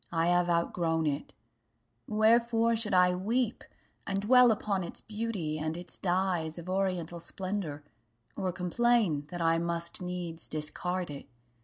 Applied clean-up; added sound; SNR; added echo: none; none; none; none.